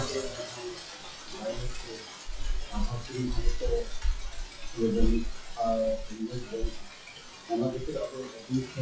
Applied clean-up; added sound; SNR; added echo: classical method WPE with log-MMSE.